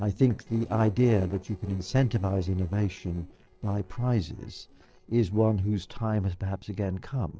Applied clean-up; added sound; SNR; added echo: neural separator model SepFormer DNS4.